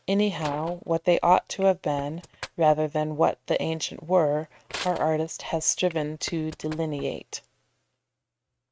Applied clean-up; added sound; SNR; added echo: neural mask model RNNoise.